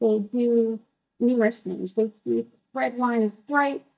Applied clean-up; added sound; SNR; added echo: neural mask model DeepFilterNet 3.